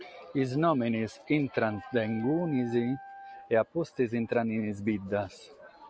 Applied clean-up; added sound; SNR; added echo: none; Wind instrument, woodwind instrument; 19 dB; none.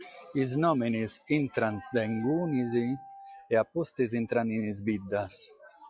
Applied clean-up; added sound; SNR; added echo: classical method log-MMSE.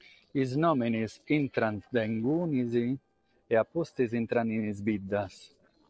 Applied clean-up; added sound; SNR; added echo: neural separator model SepFormer DNS4.